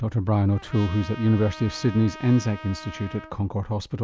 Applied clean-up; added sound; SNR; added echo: none; Trumpet; 17 dB; none.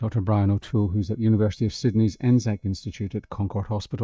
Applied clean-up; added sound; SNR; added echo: neural mask model DeepFilterNet 3.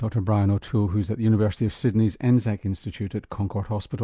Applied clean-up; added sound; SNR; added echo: none; none; none; none.